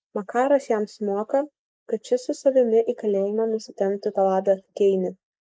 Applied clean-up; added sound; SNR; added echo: neural mask model Resemble Enhance denoiser.